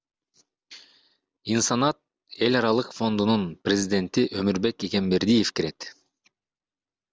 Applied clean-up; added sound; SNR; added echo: none; none; none; none.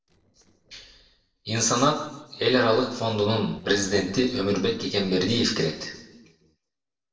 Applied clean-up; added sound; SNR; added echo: neural separator model SepFormer DNS4.